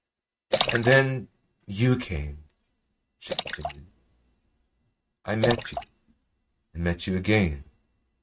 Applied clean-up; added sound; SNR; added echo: neural mask model RNNoise.